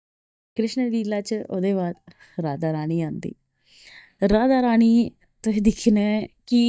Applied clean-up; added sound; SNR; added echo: neural mask model DeepFilterNet 3.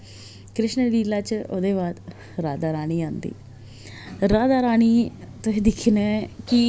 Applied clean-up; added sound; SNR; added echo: none; none; none; none.